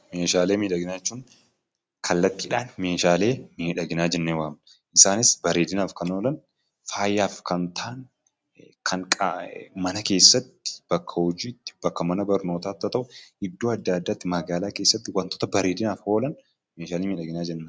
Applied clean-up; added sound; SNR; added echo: none; none; none; none.